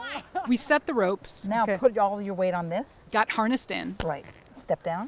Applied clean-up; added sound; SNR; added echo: none; none; none; none.